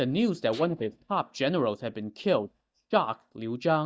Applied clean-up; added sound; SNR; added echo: neural mask model DeepFilterNet 3.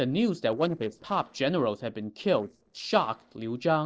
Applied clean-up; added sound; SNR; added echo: neural separator model SepFormer DNS4.